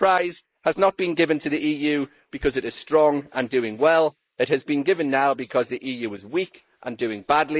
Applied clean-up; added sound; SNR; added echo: neural mask model Resemble Enhance denoiser.